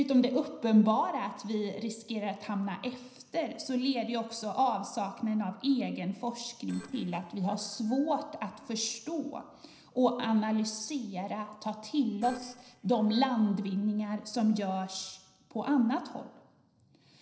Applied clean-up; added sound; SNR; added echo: neural separator model SepFormer DNS4.